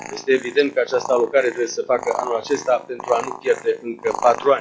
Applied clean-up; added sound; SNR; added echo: classical method log-MMSE.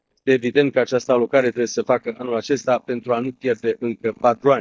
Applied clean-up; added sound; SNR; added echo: neural mask model DeepFilterNet 3.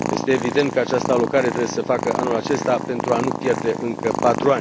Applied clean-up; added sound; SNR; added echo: none; Purr; 5 dB; none.